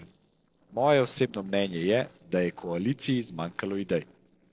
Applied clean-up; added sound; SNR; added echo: neural separator model SepFormer DNS4.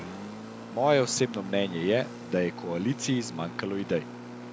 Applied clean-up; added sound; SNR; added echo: none; Engine; 11 dB; none.